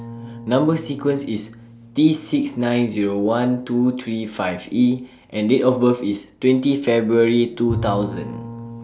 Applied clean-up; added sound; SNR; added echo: none; Bowed string instrument; 16 dB; none.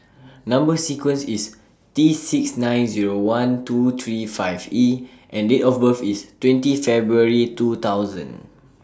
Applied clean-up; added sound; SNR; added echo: none; none; none; none.